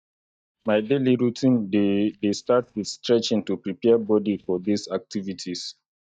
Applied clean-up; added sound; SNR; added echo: neural mask model DeepFilterNet 3.